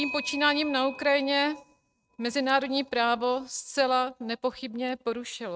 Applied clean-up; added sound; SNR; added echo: neural mask model RNNoise.